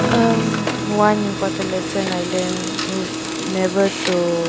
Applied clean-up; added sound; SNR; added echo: none; Acoustic guitar / Strum + Printer; 2 dB; none.